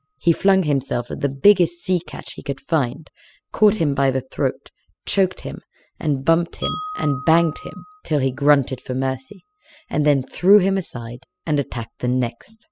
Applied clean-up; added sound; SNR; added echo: classical method spectral subtraction.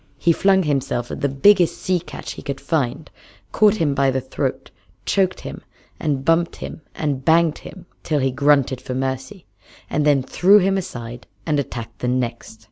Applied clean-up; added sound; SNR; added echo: none; none; none; none.